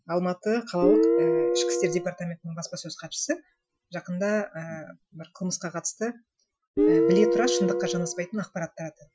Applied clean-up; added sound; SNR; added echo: classical method Wiener filter.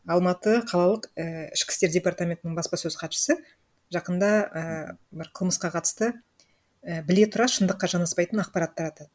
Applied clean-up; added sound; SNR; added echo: none; none; none; none.